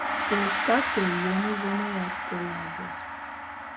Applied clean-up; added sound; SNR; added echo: none; Gong; 0 dB; none.